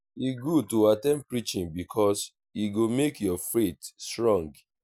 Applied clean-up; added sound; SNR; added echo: none; none; none; none.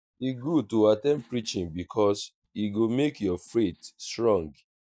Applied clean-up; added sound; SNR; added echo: neural mask model DeepFilterNet 3.